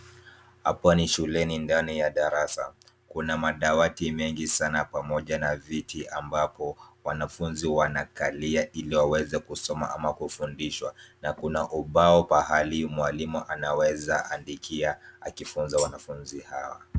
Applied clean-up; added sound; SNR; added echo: none; Tambourine; 13 dB; none.